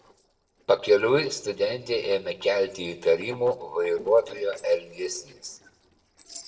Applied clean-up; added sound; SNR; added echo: neural separator model SepFormer DNS4.